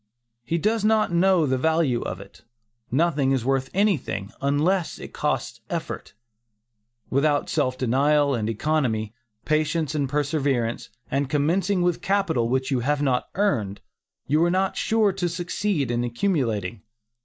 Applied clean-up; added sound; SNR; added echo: neural mask model Resemble Enhance denoiser.